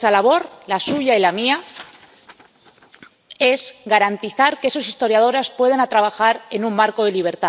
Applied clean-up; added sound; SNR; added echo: none; none; none; none.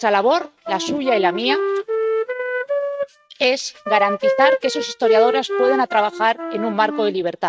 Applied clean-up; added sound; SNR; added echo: neural mask model RNNoise.